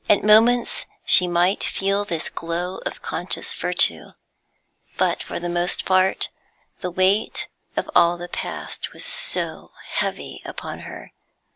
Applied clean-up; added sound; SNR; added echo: none; none; none; none.